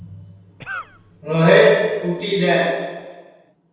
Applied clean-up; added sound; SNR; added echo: none; Cough; 14 dB; reverberation time 1.2 s.